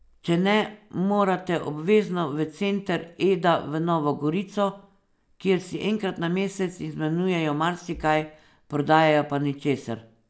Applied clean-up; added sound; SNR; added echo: none; none; none; none.